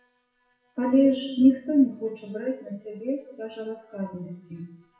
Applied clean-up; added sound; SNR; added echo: classical method WPE with log-MMSE.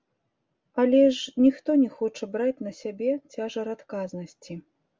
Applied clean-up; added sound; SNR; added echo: none; none; none; none.